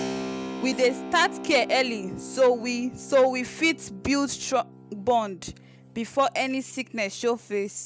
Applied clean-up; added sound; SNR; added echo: none; Keyboard (musical); 12 dB; none.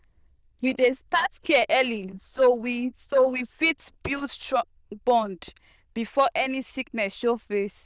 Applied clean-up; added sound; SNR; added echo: neural diffusion model UNIVERSE++.